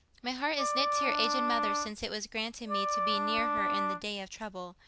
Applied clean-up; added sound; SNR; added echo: none; Wind instrument, woodwind instrument; -4 dB; none.